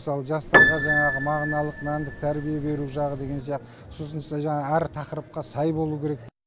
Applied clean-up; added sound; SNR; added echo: none; Piano; -3 dB; none.